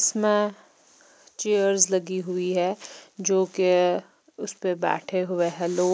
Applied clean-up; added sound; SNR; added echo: none; none; none; none.